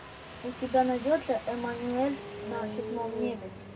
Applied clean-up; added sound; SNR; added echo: none; Engine starting; 9 dB; reverberation time 0.3 s.